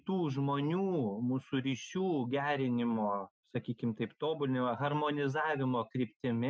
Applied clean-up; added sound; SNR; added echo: none; none; none; none.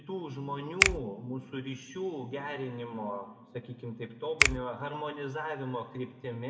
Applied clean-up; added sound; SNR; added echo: none; Finger snapping; -4 dB; reverberation time 1.8 s.